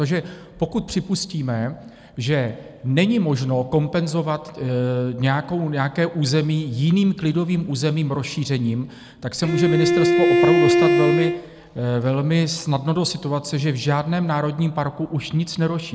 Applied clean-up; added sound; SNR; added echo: none; Bowed string instrument; -4 dB; none.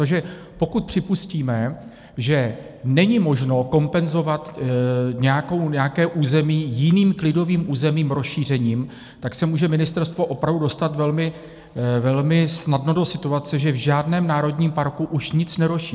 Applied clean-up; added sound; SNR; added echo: none; none; none; none.